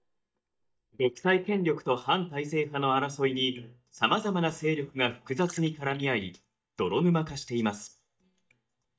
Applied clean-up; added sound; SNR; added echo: neural mask model DeepFilterNet 3.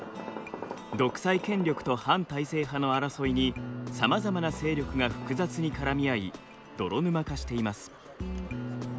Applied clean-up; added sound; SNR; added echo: none; none; none; none.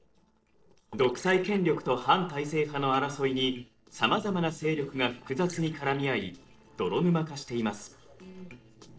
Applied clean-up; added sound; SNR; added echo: neural separator model SepFormer DNS4.